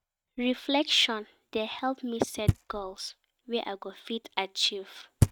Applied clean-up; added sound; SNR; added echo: neural mask model RNNoise.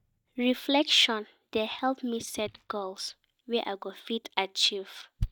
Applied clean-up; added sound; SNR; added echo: neural mask model DeepFilterNet 3.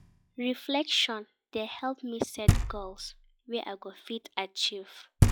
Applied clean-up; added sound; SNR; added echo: classical method log-MMSE.